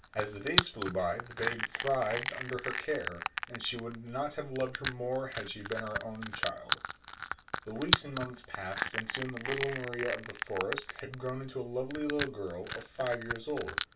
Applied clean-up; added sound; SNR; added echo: none; Crushing; 1 dB; reverberation time 0.2 s.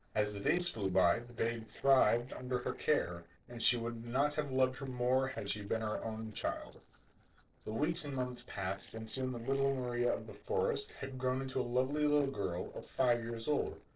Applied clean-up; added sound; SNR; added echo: neural separator model SepFormer DNS4.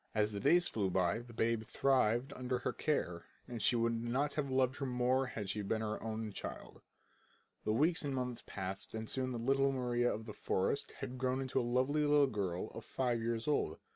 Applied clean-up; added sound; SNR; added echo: none; none; none; none.